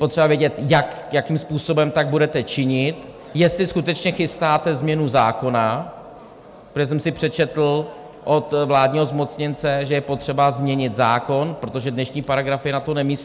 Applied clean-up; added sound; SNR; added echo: none; none; none; none.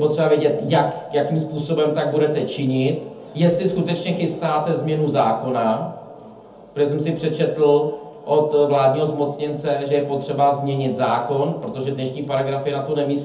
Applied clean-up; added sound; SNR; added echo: none; none; none; reverberation time 0.6 s.